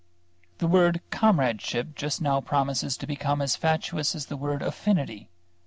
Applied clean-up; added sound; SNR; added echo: none; none; none; none.